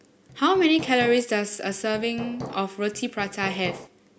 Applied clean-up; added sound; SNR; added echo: none; Hammer; 14 dB; none.